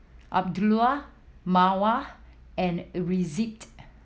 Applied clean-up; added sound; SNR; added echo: none; none; none; none.